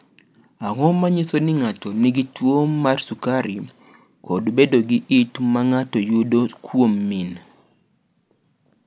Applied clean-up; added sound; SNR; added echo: none; none; none; none.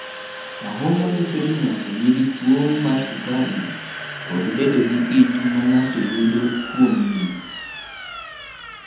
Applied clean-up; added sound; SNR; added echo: none; Domestic sounds, home sounds; 11 dB; reverberation time 0.8 s.